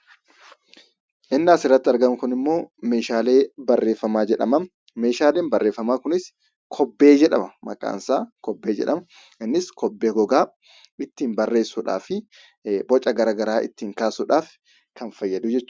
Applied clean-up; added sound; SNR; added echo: none; none; none; none.